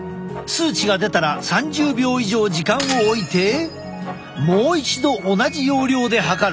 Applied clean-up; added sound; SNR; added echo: none; none; none; none.